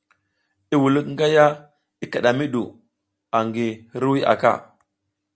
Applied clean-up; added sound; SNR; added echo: none; none; none; none.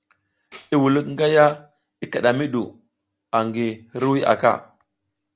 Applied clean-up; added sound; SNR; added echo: none; Tambourine; 12 dB; none.